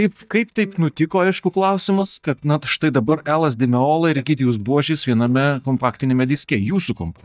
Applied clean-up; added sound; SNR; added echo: neural mask model DeepFilterNet 3.